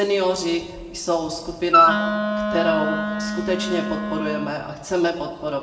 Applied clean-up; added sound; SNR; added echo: none; Wind instrument, woodwind instrument; -2 dB; reverberation time 0.8 s.